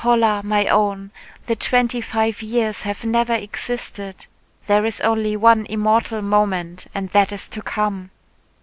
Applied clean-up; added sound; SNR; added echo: none; none; none; none.